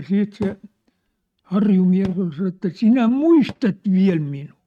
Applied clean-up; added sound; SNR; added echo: neural mask model RNNoise.